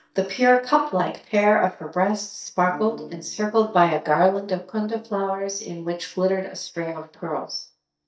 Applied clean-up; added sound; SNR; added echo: neural mask model DeepFilterNet 3.